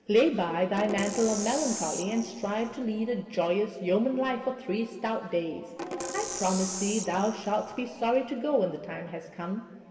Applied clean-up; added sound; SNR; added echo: none; Percussion; 9 dB; reverberation time 2.1 s.